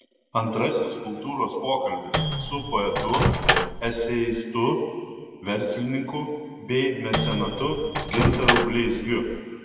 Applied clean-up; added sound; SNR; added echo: none; Microwave oven; -1 dB; reverberation time 1.9 s.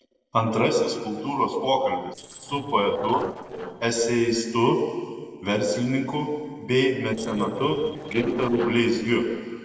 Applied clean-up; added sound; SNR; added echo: neural separator model SepFormer DNS4.